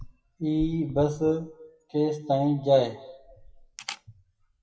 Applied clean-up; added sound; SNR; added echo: classical method WPE with log-MMSE.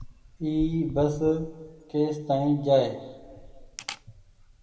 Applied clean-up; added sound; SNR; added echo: none; Camera; 16 dB; reverberation time 1.3 s.